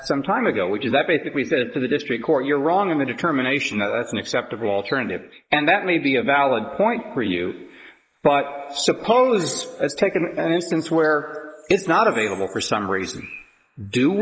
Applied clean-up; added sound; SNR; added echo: neural mask model Resemble Enhance denoiser.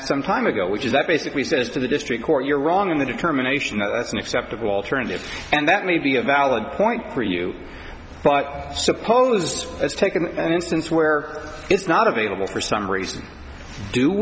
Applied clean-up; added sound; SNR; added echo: none; none; none; none.